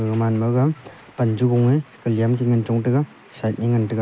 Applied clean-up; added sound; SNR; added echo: none; none; none; none.